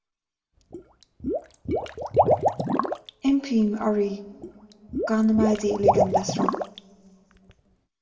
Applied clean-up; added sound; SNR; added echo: none; Liquid; -1 dB; reverberation time 1.2 s.